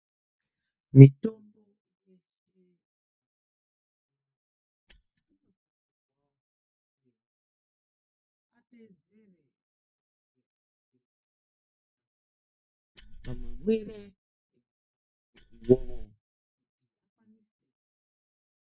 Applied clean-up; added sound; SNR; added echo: neural mask model DeepFilterNet 3.